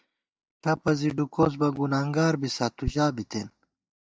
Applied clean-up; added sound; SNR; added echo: neural mask model DeepFilterNet 3.